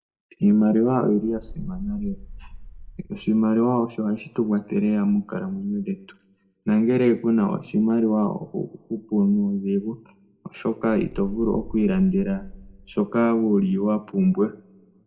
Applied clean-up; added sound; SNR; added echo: none; Wind; 15 dB; reverberation time 0.4 s.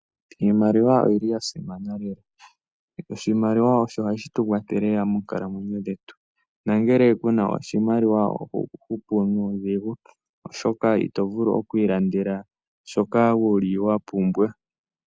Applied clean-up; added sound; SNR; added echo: none; none; none; none.